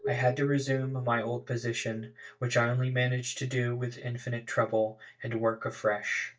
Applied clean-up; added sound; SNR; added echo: neural mask model DeepFilterNet 3.